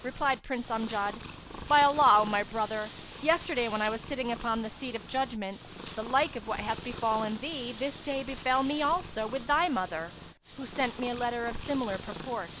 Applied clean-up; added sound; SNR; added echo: none; Purr; 13 dB; none.